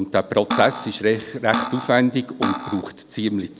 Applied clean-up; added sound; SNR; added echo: none; Cutlery, silverware; 6 dB; none.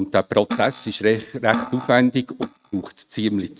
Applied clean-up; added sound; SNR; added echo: neural mask model RNNoise.